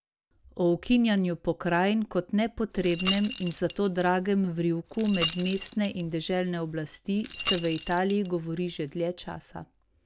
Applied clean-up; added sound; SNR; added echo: none; Rattle / Keys jangling; 1 dB; none.